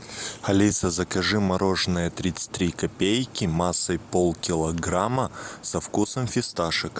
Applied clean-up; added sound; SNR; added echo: none; none; none; none.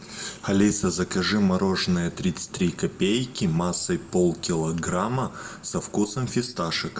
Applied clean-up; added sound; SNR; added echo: none; none; none; reverberation time 0.5 s.